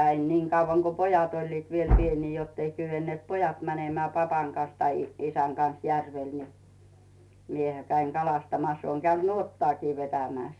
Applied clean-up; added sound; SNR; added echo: none; none; none; none.